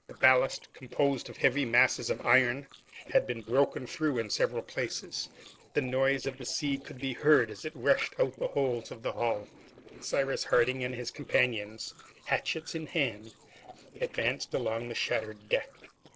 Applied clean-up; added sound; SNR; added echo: neural separator model SepFormer DNS4.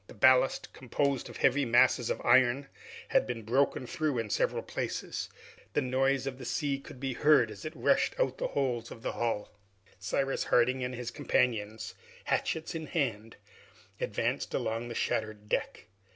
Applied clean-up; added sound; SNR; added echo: none; none; none; none.